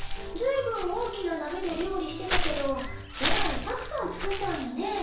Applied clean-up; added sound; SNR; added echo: none; Walk, footsteps / Bird; 1 dB; reverberation time 0.7 s.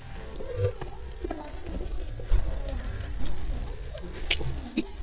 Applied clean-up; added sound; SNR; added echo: neural mask model DeepFilterNet 3.